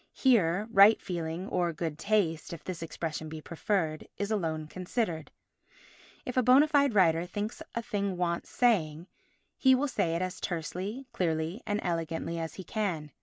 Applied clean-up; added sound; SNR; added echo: none; none; none; none.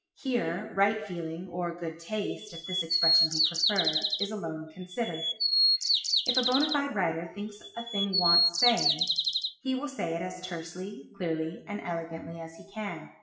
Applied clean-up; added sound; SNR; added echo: classical method WPE with log-MMSE.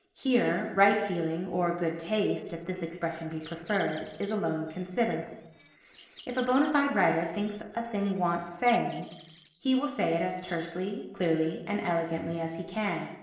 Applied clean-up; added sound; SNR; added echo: neural separator model SepFormer DNS4.